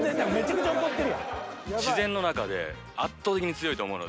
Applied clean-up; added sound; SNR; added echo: none; none; none; none.